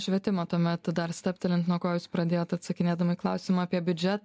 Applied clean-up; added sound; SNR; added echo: none; none; none; none.